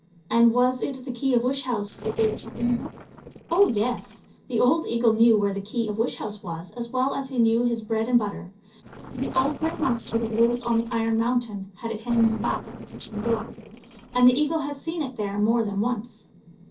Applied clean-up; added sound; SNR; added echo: neural separator model SepFormer DNS4.